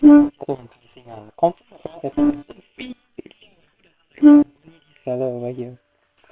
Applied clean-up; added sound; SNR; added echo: neural separator model SepFormer WHAM!.